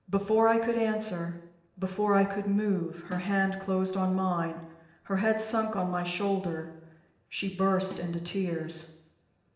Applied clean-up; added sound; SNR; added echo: neural separator model SepFormer DNS4.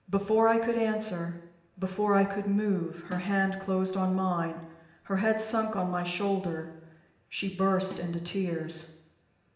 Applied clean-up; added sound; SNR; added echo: none; Snare drum; 19 dB; reverberation time 0.8 s.